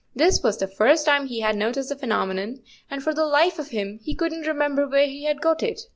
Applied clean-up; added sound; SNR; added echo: none; none; none; none.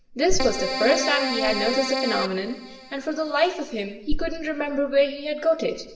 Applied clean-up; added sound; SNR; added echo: none; Keyboard (musical); 5 dB; reverberation time 0.9 s.